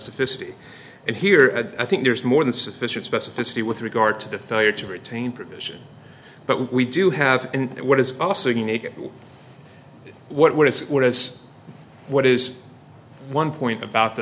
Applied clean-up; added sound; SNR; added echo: none; none; none; none.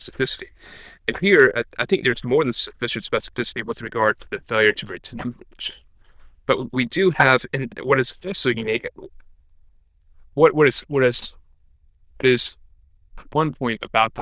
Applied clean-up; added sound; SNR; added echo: neural diffusion model UNIVERSE++.